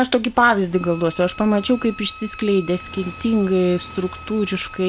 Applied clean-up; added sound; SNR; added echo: none; Motorcycle + Wind instrument, woodwind instrument; 18 dB; none.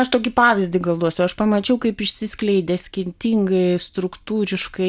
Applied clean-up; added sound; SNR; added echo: none; none; none; none.